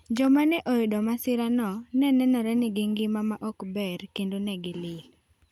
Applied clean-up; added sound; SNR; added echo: none; none; none; none.